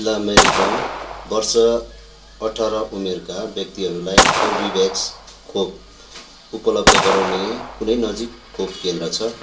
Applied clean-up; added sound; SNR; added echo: none; Gunshot, gunfire; -3 dB; reverberation time 0.2 s.